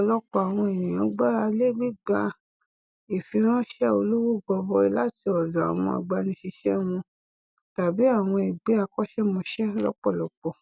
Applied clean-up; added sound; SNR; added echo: none; none; none; none.